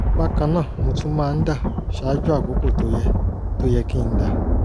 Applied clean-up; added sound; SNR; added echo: none; Thunder; -4 dB; none.